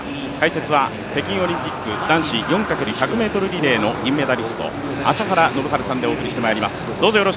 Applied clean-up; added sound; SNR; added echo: none; none; none; none.